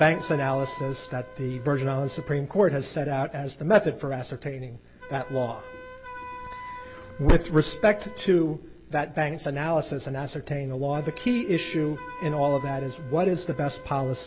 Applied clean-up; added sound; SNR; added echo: none; Wind instrument, woodwind instrument; 17 dB; none.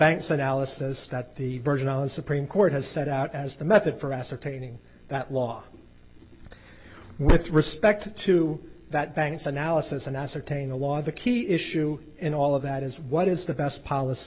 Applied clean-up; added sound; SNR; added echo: none; none; none; none.